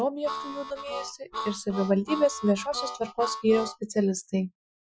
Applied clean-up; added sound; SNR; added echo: classical method Wiener filter.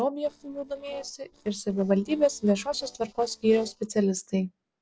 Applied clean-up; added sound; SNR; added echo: neural separator model SepFormer DNS4.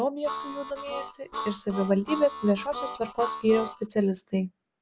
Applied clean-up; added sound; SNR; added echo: none; Harmonica; 9 dB; none.